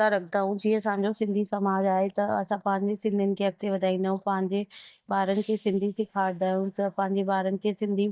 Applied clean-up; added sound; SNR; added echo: neural mask model DeepFilterNet 3.